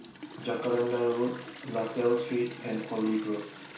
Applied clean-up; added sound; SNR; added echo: none; Toilet flush; 15 dB; reverberation time 0.3 s.